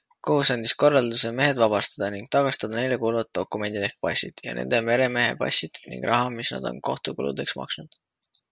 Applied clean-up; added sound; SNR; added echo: none; none; none; none.